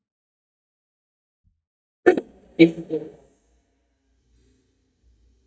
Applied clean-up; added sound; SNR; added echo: neural mask model DeepFilterNet 3.